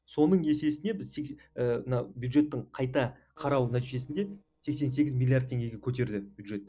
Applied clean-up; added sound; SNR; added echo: neural separator model SepFormer DNS4.